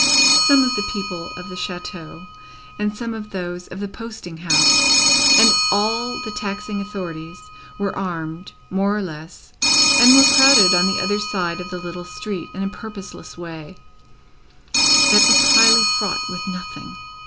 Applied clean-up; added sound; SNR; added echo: none; Telephone; -4 dB; none.